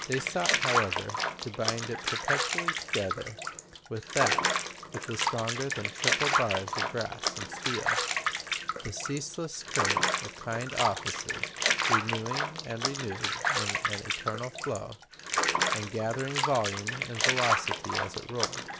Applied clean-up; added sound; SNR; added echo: none; Bathtub (filling or washing) / Water; -4 dB; none.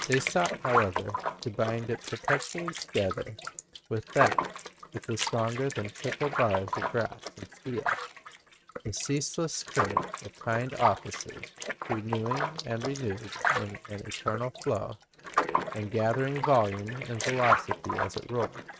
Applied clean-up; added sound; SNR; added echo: neural mask model RNNoise.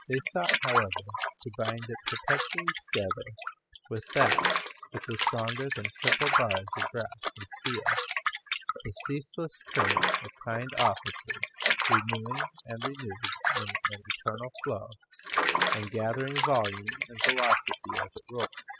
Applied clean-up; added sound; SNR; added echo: classical method spectral subtraction.